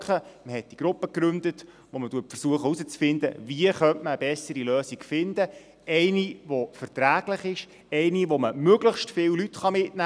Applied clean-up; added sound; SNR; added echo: none; none; none; none.